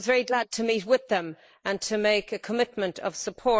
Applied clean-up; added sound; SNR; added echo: neural mask model Resemble Enhance denoiser.